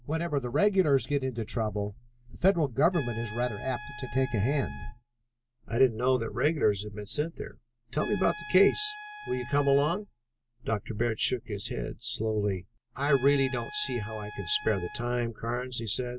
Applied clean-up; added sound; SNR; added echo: none; Trumpet; 18 dB; none.